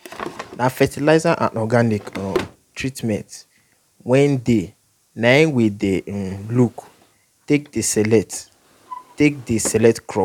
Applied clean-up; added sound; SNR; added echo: none; Drawer open or close; 18 dB; none.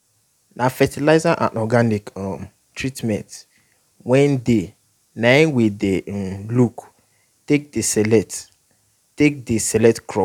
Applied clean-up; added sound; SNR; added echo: none; none; none; none.